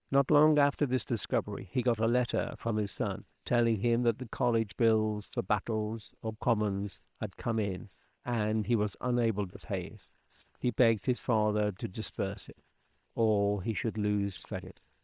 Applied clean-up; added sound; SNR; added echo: neural separator model SepFormer WHAM!.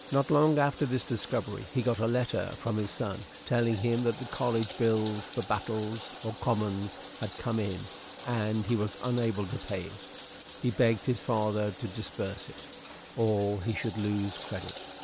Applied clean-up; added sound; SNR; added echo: none; Bathtub (filling or washing); 15 dB; none.